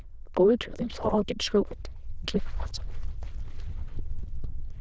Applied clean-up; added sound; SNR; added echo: neural diffusion model UNIVERSE++.